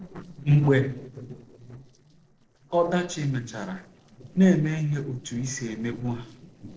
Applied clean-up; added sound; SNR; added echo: neural separator model SepFormer DNS4.